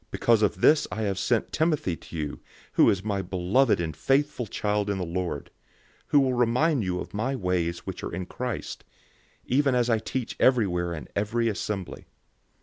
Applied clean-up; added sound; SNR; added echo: none; none; none; none.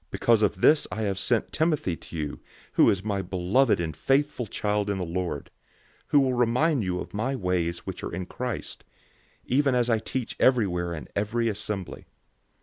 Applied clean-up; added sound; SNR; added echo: neural mask model Resemble Enhance denoiser.